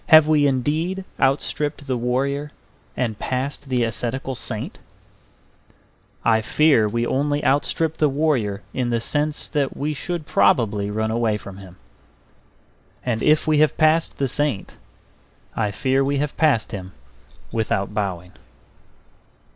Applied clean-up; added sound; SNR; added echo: none; none; none; none.